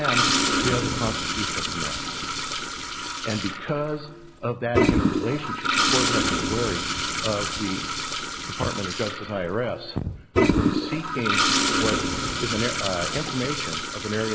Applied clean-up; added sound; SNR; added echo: none; Toilet flush; -5 dB; none.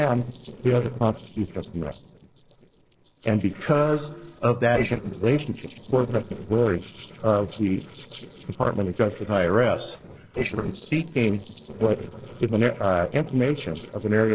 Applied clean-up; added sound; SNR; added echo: neural separator model SepFormer DNS4.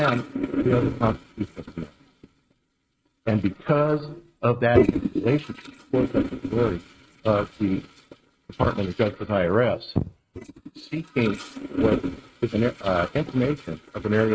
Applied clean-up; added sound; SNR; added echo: neural mask model RNNoise.